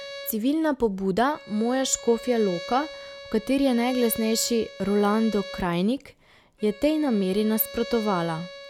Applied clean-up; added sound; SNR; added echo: none; Bowed string instrument; 15 dB; none.